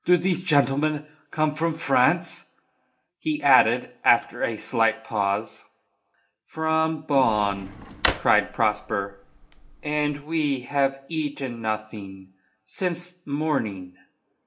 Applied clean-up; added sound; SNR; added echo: none; Drawer open or close; 9 dB; reverberation time 0.4 s.